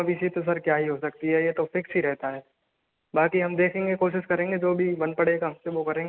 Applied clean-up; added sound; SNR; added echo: none; none; none; none.